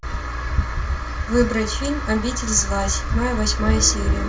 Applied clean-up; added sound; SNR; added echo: none; none; none; reverberation time 0.2 s.